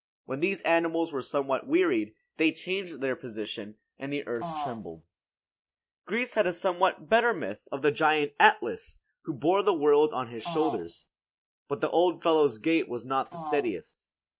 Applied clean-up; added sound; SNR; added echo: neural mask model RNNoise.